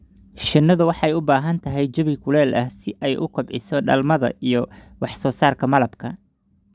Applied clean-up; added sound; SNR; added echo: none; none; none; none.